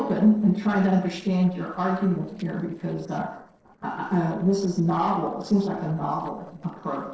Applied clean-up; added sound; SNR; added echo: neural separator model SepFormer DNS4.